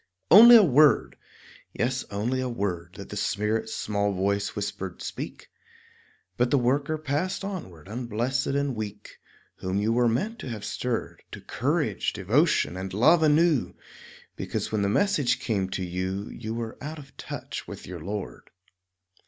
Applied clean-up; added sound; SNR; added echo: none; none; none; none.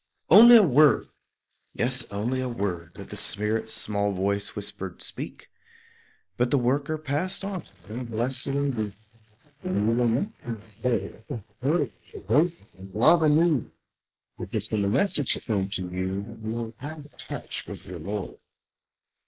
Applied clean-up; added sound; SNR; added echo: neural mask model Resemble Enhance denoiser.